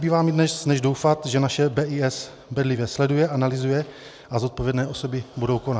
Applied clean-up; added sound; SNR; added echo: none; none; none; none.